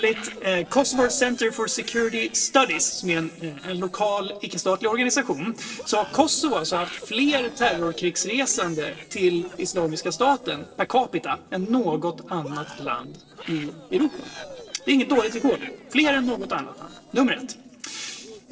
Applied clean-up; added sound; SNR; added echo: neural separator model SepFormer DNS4.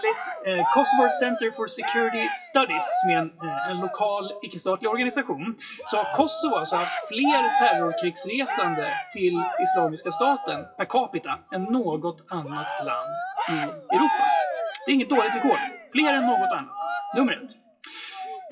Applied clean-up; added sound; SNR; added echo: classical method WPE with log-MMSE.